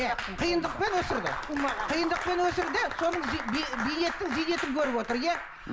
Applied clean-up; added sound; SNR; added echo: none; Alarm; 17 dB; none.